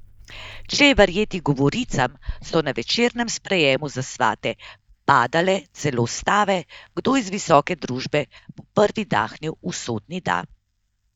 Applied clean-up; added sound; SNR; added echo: neural mask model DeepFilterNet 3.